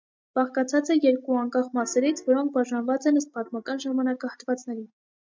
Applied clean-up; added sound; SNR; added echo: neural mask model DeepFilterNet 3.